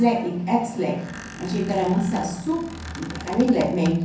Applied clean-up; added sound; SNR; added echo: none; Squeak; 17 dB; reverberation time 0.6 s.